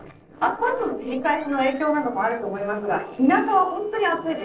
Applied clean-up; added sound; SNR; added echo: neural separator model SepFormer DNS4.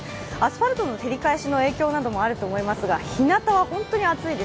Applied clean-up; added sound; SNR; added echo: none; none; none; none.